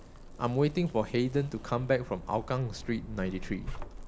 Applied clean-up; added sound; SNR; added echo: none; Zipper (clothing); 11 dB; none.